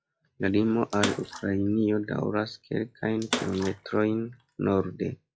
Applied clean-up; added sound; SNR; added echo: classical method log-MMSE.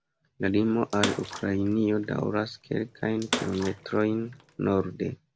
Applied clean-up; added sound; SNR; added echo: none; Bathtub (filling or washing) / Water / Splash, splatter; 10 dB; none.